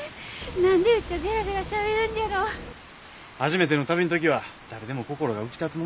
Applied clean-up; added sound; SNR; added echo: none; Bus; 12 dB; none.